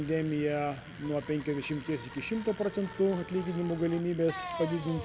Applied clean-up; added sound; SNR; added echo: none; Bicycle; 12 dB; none.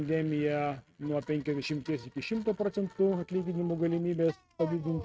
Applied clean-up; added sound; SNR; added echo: neural mask model RNNoise.